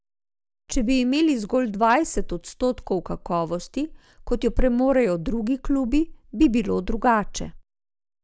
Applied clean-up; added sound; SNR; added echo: none; none; none; none.